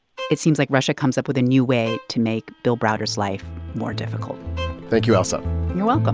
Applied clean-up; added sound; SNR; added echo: none; Bowed string instrument; 17 dB; none.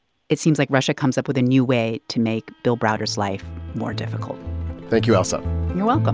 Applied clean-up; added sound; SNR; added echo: none; none; none; none.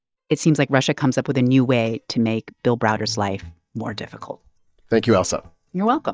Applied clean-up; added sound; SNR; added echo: neural mask model DeepFilterNet 3.